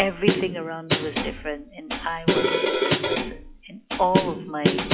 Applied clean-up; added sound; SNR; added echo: classical method log-MMSE.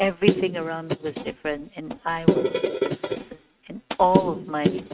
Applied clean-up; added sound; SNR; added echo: neural mask model RNNoise.